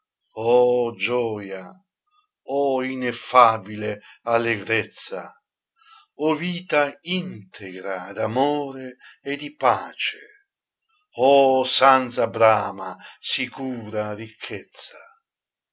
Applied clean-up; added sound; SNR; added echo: none; none; none; none.